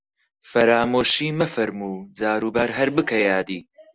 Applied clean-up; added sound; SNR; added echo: none; none; none; none.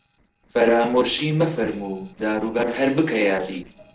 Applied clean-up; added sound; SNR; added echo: neural separator model SepFormer DNS4.